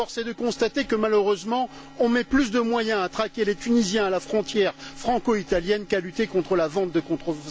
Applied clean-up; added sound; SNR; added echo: none; none; none; none.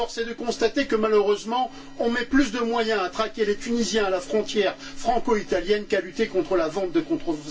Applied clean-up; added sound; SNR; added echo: none; none; none; reverberation time 0.2 s.